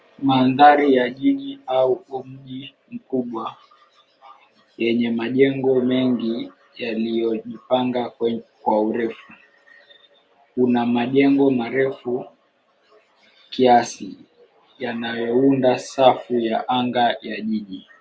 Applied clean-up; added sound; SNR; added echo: none; none; none; none.